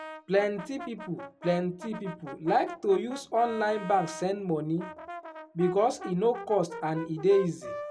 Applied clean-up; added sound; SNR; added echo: none; Brass instrument; 13 dB; none.